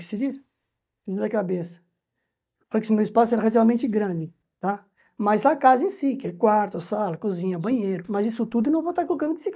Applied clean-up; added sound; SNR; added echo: neural mask model DeepFilterNet 3.